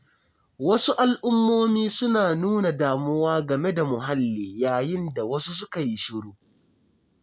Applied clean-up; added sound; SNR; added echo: none; none; none; none.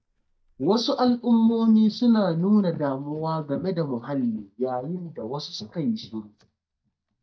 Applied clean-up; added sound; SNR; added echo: neural mask model DeepFilterNet 3.